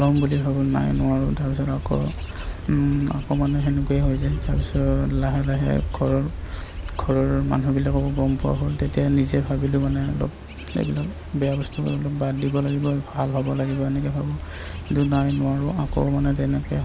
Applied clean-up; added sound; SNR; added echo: none; Wind / Bird / Insect; 7 dB; none.